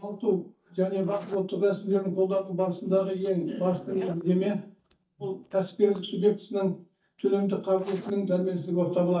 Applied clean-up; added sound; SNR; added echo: neural mask model DeepFilterNet 3.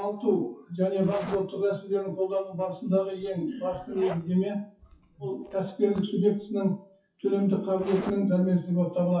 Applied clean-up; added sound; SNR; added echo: classical method WPE with log-MMSE.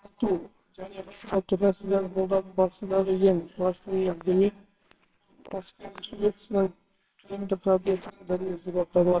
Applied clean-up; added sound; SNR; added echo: neural separator model SepFormer WHAMR!.